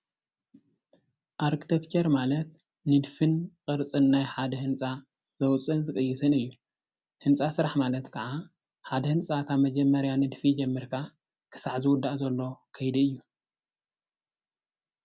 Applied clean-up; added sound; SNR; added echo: none; none; none; none.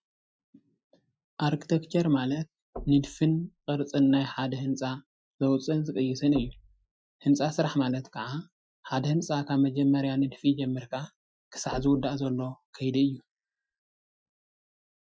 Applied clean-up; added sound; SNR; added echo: classical method Wiener filter.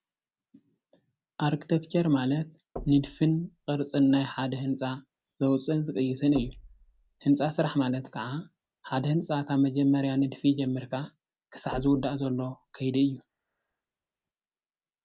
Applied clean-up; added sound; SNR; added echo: none; Knock; 19 dB; none.